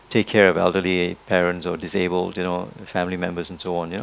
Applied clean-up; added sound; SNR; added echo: none; none; none; none.